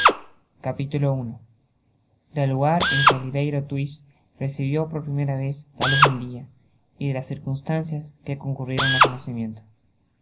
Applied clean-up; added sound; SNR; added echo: none; Drill; 0 dB; reverberation time 0.4 s.